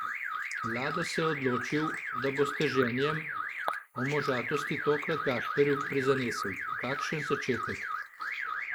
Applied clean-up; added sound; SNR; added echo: neural mask model Resemble Enhance denoiser.